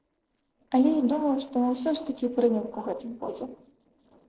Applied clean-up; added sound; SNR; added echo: neural separator model SepFormer DNS4.